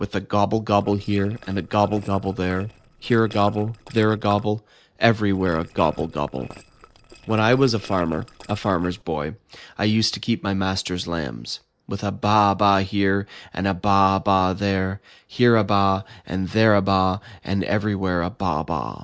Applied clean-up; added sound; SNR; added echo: neural separator model SepFormer DNS4.